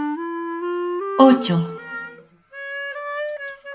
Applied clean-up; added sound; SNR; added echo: none; Wind instrument, woodwind instrument; 5 dB; reverberation time 1.0 s.